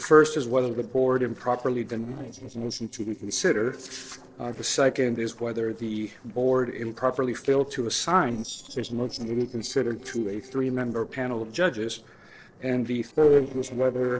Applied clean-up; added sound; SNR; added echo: neural separator model SepFormer DNS4.